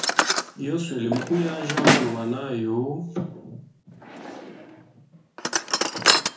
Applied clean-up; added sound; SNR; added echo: none; Drawer open or close; -3 dB; reverberation time 0.6 s.